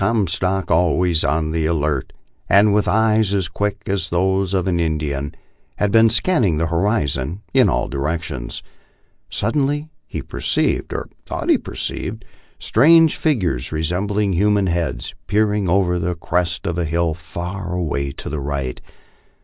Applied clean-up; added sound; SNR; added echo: none; none; none; none.